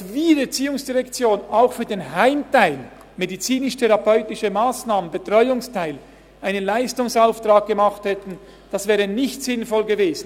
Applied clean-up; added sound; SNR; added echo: none; none; none; none.